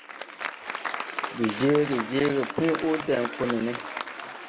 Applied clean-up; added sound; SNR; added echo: none; Applause; 7 dB; none.